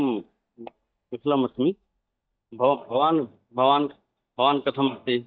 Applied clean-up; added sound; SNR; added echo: neural mask model DeepFilterNet 3.